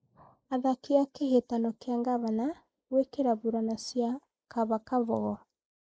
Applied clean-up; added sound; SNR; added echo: neural mask model Resemble Enhance denoiser.